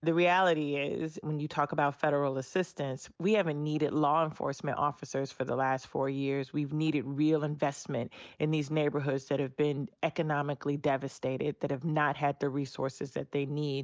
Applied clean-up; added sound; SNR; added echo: none; none; none; none.